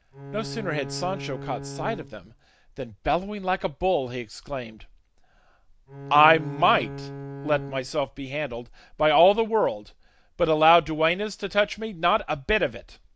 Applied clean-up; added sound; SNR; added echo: none; Bowed string instrument; 11 dB; none.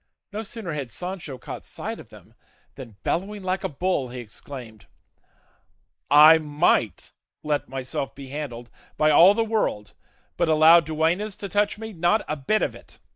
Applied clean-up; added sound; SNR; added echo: neural mask model Resemble Enhance denoiser.